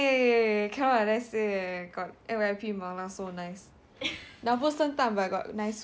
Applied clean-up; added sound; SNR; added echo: none; none; none; none.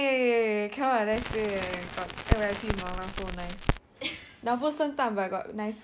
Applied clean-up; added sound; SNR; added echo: none; Crackle; 2 dB; none.